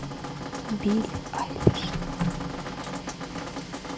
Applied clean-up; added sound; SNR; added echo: none; Drip + Printer; 2 dB; none.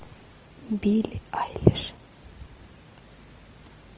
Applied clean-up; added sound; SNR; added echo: none; none; none; none.